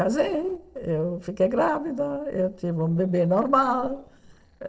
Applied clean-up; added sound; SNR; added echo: neural separator model SepFormer DNS4.